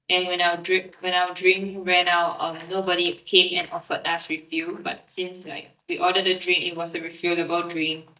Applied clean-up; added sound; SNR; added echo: neural mask model DeepFilterNet 3.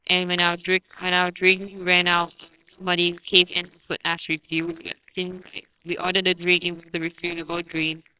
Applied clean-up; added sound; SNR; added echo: neural separator model SepFormer WHAMR!.